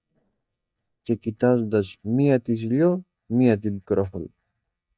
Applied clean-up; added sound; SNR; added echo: neural mask model DeepFilterNet 3.